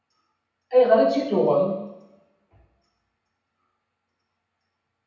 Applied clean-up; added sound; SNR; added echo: none; none; none; reverberation time 0.9 s.